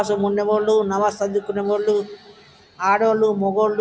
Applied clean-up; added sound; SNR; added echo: none; none; none; none.